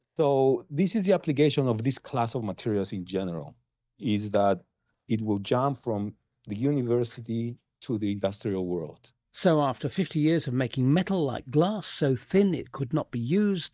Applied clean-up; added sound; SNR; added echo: neural mask model DeepFilterNet 3.